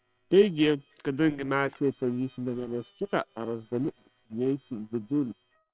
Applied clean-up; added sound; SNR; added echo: neural separator model SepFormer WHAM!.